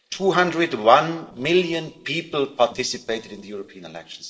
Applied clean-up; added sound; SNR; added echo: neural separator model SepFormer DNS4.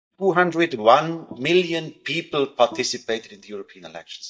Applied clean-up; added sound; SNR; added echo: neural mask model DeepFilterNet 3.